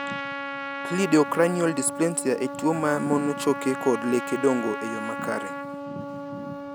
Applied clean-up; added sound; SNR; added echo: none; Trumpet; 7 dB; none.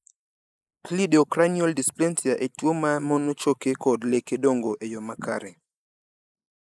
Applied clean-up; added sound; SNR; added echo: neural mask model Resemble Enhance denoiser.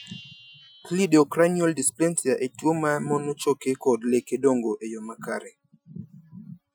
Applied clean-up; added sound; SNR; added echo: classical method Wiener filter.